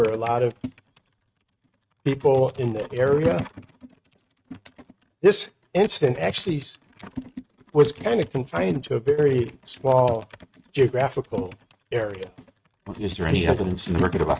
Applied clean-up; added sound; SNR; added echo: neural mask model RNNoise.